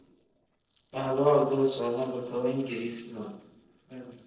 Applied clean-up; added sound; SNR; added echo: neural separator model SepFormer DNS4.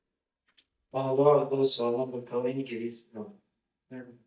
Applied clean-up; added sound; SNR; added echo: neural mask model DeepFilterNet 3.